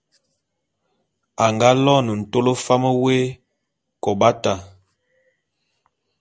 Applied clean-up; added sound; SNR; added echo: none; none; none; none.